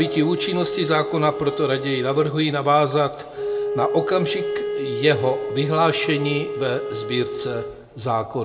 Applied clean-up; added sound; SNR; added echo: none; Wind instrument, woodwind instrument; 6 dB; reverberation time 0.8 s.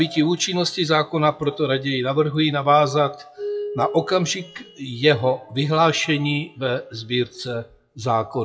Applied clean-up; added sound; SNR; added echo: classical method WPE with log-MMSE.